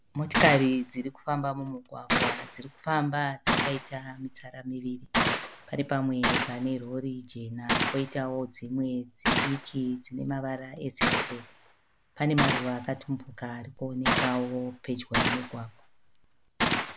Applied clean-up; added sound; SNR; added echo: none; Gunshot, gunfire; 0 dB; none.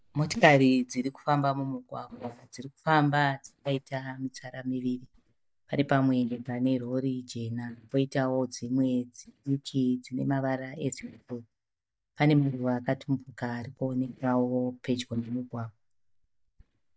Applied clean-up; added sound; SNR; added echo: neural mask model DeepFilterNet 3.